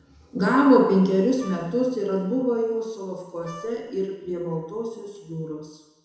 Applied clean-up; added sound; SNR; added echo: none; Wind instrument, woodwind instrument; 19 dB; reverberation time 1.0 s.